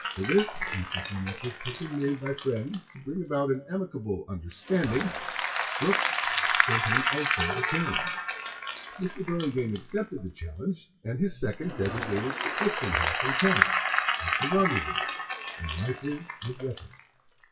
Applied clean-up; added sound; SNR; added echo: classical method WPE with log-MMSE.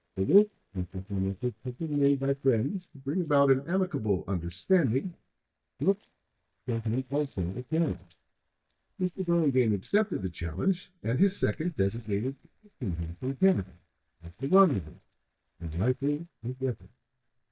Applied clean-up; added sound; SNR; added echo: neural mask model DeepFilterNet 3.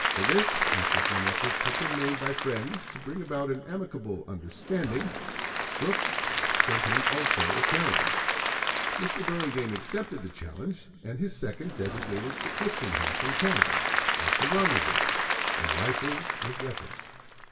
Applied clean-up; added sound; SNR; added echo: none; Applause / Crowd; -4 dB; reverberation time 2.0 s.